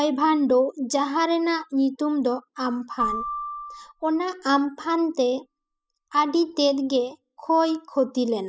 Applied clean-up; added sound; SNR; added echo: classical method spectral subtraction.